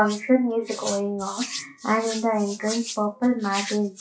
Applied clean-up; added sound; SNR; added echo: classical method WPE with log-MMSE.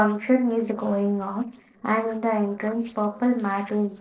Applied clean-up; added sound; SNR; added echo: neural separator model SepFormer DNS4.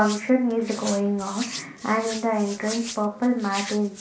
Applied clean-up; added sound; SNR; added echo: none; Hands; 13 dB; reverberation time 0.4 s.